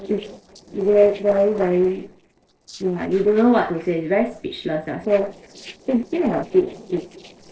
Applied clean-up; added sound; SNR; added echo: neural separator model SepFormer DNS4.